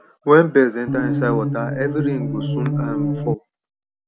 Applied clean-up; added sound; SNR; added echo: none; Musical instrument; 1 dB; none.